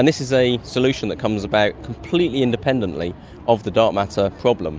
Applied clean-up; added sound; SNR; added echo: none; none; none; none.